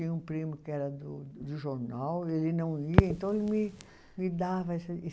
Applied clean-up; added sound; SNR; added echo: none; Crackle; -1 dB; none.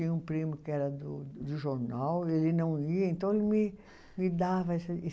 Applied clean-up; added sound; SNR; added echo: none; none; none; none.